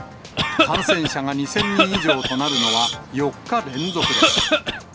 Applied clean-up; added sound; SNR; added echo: none; Hiss + Cough; -4 dB; none.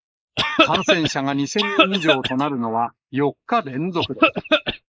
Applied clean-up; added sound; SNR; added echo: neural mask model Resemble Enhance denoiser.